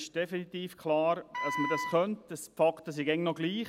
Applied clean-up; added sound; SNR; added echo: none; Wind instrument, woodwind instrument; 5 dB; none.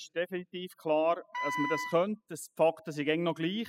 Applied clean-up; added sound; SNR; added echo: classical method spectral subtraction.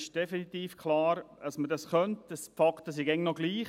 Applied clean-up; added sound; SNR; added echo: none; none; none; none.